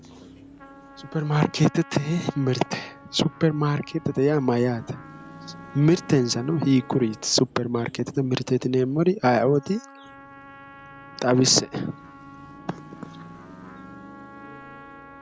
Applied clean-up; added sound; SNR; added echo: none; Car passing by / Traffic noise, roadway noise / Engine + Trumpet; 19 dB; none.